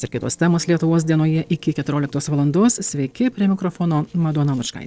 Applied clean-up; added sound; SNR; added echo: neural separator model SepFormer DNS4.